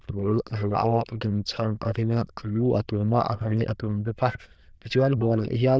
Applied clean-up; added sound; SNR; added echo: neural diffusion model UNIVERSE++.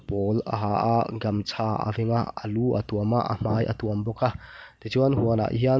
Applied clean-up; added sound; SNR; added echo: none; none; none; none.